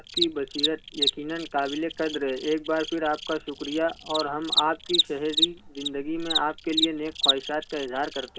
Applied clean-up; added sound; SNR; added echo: none; Cricket; 1 dB; reverberation time 0.3 s.